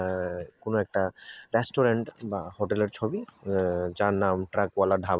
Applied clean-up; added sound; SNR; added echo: neural mask model Resemble Enhance denoiser.